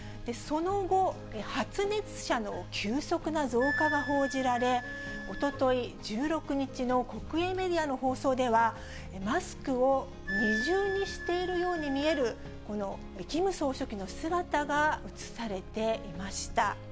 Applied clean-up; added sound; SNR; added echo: none; Wind instrument, woodwind instrument; 12 dB; none.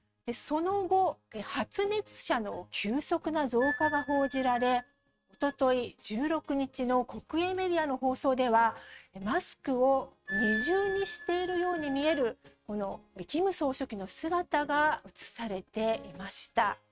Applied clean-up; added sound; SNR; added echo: neural mask model RNNoise.